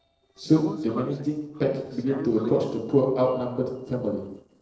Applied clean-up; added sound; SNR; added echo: neural separator model SepFormer DNS4.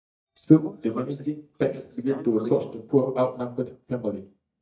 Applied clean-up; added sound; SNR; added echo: neural mask model DeepFilterNet 3.